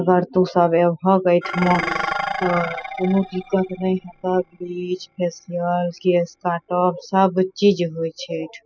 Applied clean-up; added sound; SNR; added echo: classical method spectral subtraction.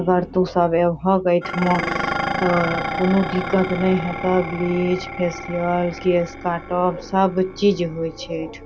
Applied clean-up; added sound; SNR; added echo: none; Dishes, pots, and pans; 8 dB; none.